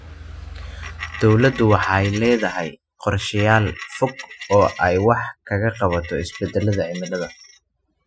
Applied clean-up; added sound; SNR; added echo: classical method Wiener filter.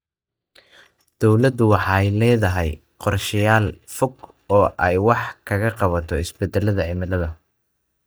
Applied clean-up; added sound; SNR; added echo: neural mask model DeepFilterNet 3.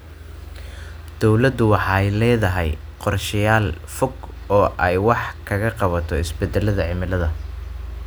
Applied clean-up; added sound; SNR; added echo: none; none; none; none.